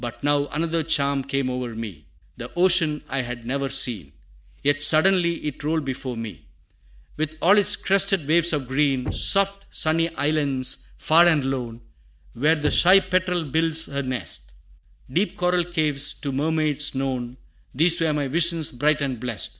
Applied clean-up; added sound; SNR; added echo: none; Knock; 14 dB; none.